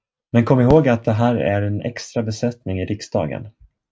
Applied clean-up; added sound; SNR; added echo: neural mask model RNNoise.